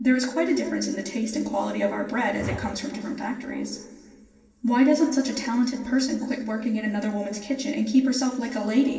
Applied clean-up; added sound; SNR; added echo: none; Whoosh, swoosh, swish; 14 dB; reverberation time 2.3 s.